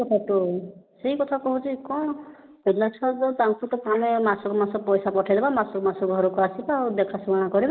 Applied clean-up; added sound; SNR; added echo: neural mask model Resemble Enhance denoiser.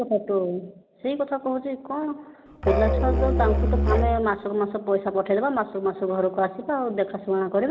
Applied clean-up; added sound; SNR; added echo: none; Musical instrument; -3 dB; none.